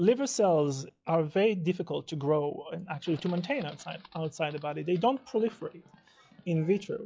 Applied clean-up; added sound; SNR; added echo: classical method log-MMSE.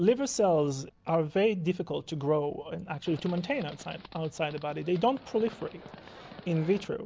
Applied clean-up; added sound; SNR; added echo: none; Livestock, farm animals, working animals; 19 dB; none.